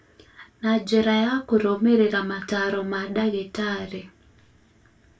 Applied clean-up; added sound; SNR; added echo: none; none; none; reverberation time 0.2 s.